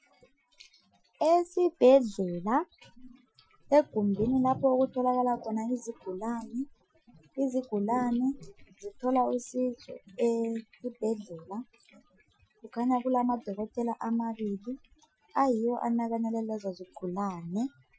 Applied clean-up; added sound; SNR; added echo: classical method Wiener filter.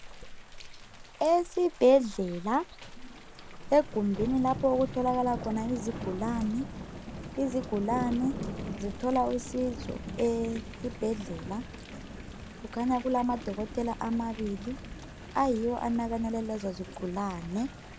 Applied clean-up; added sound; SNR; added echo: none; Thunder / Rain; 10 dB; none.